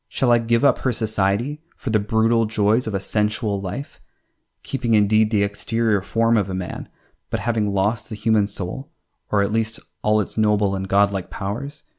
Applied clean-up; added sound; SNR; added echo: none; none; none; none.